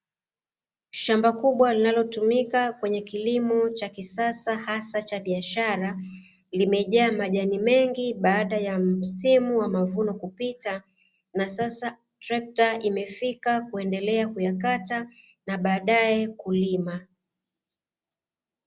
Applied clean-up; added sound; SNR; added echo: none; none; none; none.